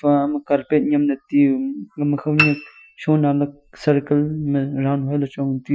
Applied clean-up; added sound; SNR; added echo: classical method Wiener filter.